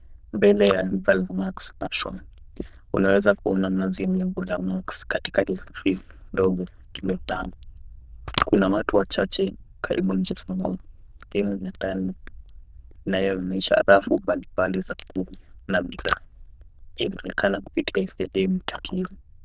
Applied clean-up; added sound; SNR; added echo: neural diffusion model UNIVERSE++.